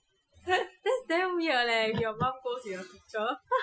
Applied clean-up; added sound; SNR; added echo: classical method Wiener filter.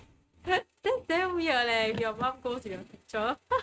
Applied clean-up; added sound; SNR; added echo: neural mask model RNNoise.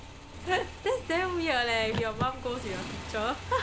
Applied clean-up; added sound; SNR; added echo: none; Motorcycle + Car; 8 dB; none.